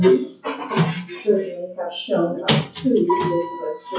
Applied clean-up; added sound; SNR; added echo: classical method WPE with log-MMSE.